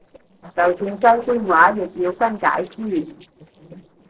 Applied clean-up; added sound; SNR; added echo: neural separator model SepFormer DNS4.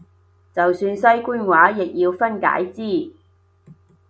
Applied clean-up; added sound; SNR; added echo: none; none; none; none.